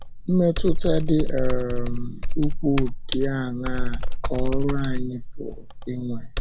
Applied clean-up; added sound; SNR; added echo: none; Computer keyboard; -4 dB; none.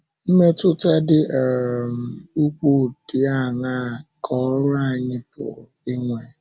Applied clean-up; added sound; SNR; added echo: none; none; none; none.